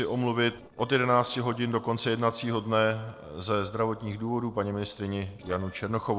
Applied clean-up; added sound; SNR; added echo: neural separator model SepFormer DNS4.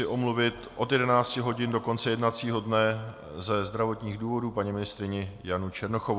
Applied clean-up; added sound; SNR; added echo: none; none; none; none.